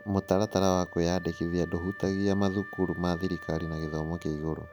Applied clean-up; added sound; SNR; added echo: none; Wind instrument, woodwind instrument; 16 dB; none.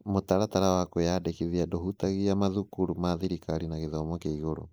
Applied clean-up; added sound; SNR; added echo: neural mask model Resemble Enhance denoiser.